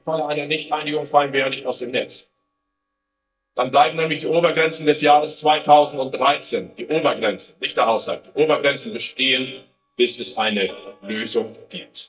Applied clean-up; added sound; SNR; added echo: neural mask model DeepFilterNet 3.